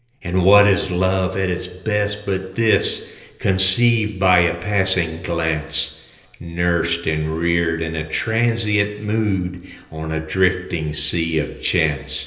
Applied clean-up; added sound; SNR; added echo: none; none; none; reverberation time 1.4 s.